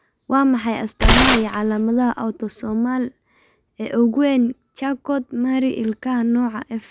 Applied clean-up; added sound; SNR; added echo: none; Tearing; -3 dB; none.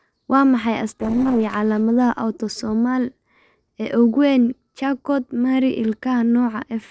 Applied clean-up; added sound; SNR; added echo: neural separator model SepFormer DNS4.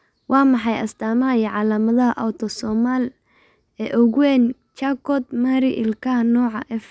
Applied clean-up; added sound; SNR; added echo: none; none; none; none.